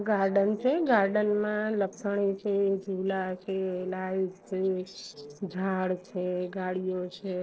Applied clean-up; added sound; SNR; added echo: neural separator model SepFormer DNS4.